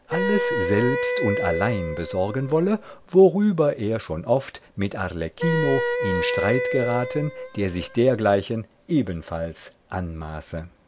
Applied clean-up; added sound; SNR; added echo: none; Wind instrument, woodwind instrument; 3 dB; none.